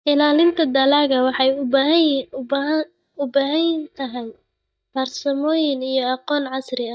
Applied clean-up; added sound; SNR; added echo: neural mask model DeepFilterNet 3.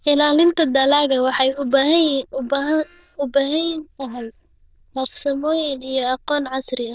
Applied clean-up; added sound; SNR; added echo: neural diffusion model UNIVERSE++.